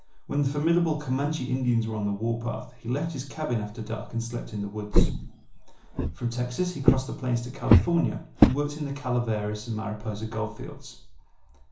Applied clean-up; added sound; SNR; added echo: none; Walk, footsteps; -4 dB; reverberation time 0.7 s.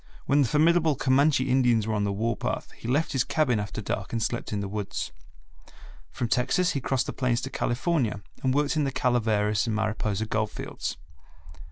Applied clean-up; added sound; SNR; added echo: none; none; none; none.